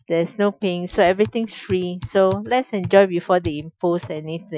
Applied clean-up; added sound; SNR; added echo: classical method Wiener filter.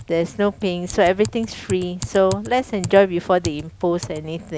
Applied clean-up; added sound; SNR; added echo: none; Typing; 14 dB; none.